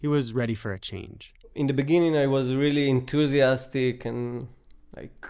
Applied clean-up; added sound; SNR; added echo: none; none; none; none.